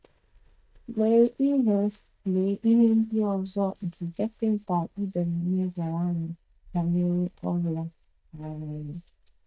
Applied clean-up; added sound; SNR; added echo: neural mask model DeepFilterNet 3.